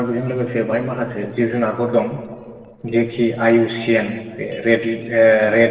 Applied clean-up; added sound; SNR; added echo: neural separator model SepFormer DNS4.